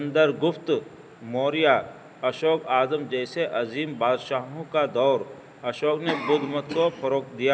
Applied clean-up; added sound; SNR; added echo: none; none; none; none.